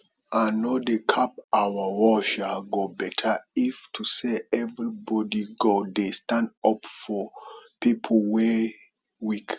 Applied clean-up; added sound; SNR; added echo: none; none; none; none.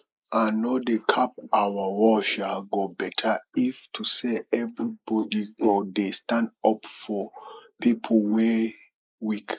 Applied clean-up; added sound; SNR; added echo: neural mask model Resemble Enhance denoiser.